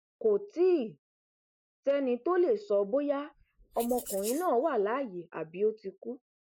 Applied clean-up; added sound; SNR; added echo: neural mask model Resemble Enhance denoiser.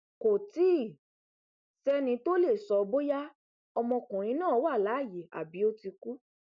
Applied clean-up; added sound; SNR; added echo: none; none; none; none.